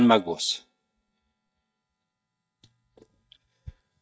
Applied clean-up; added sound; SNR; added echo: neural mask model DeepFilterNet 3.